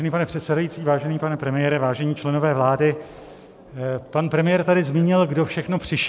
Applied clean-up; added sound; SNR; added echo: none; none; none; none.